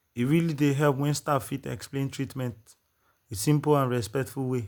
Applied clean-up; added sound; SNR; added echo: none; none; none; none.